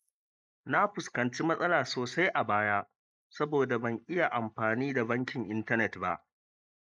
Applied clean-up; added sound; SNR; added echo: neural mask model Resemble Enhance denoiser.